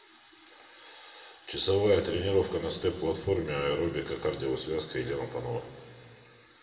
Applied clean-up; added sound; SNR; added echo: none; none; none; reverberation time 2.4 s.